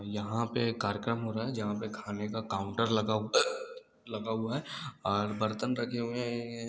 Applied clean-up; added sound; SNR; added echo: none; none; none; none.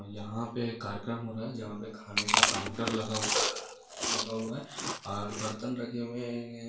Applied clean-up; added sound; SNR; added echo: none; Chewing, mastication; -4 dB; reverberation time 0.2 s.